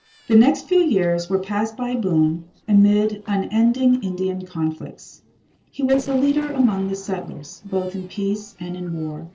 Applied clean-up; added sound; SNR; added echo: neural separator model SepFormer DNS4.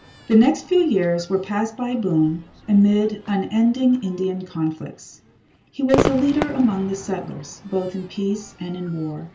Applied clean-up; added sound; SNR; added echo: none; Crowd / Fireworks; 12 dB; reverberation time 0.2 s.